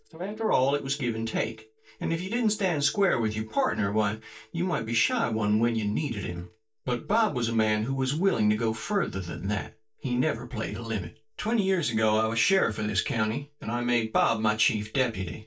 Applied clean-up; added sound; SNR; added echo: neural mask model DeepFilterNet 3.